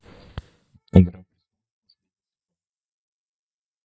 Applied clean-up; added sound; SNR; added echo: neural mask model DeepFilterNet 3.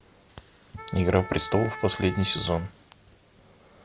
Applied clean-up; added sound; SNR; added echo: none; Wind instrument, woodwind instrument; 15 dB; none.